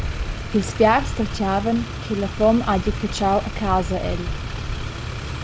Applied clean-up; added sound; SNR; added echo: none; Motor vehicle (road); 5 dB; none.